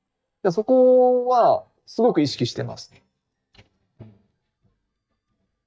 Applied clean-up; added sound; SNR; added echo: neural mask model DeepFilterNet 3.